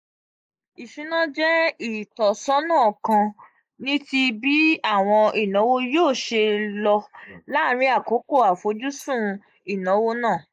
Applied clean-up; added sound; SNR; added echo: neural mask model Resemble Enhance denoiser.